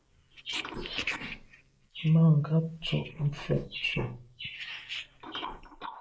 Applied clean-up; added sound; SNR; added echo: neural mask model Resemble Enhance denoiser.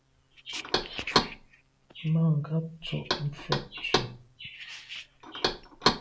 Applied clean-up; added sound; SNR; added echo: none; Knock; -1 dB; none.